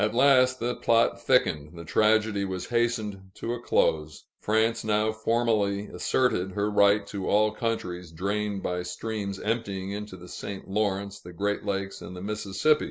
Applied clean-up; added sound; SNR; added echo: none; none; none; none.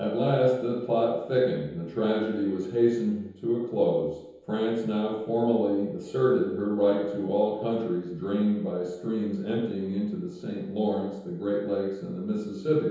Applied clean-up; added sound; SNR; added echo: none; none; none; reverberation time 0.9 s.